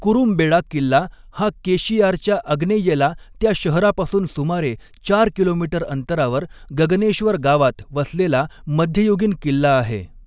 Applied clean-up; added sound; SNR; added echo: none; none; none; none.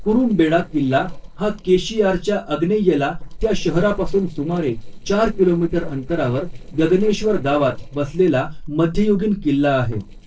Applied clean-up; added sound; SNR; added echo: neural separator model SepFormer DNS4.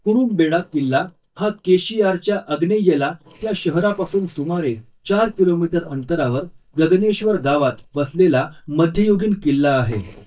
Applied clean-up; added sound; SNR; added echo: neural mask model DeepFilterNet 3.